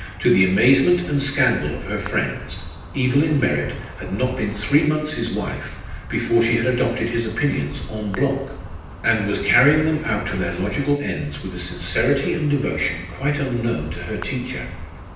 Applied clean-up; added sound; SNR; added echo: none; Insect; 12 dB; reverberation time 0.9 s.